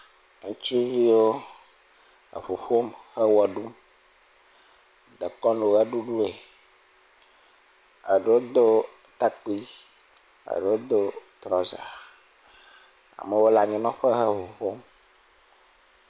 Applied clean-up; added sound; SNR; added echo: none; none; none; none.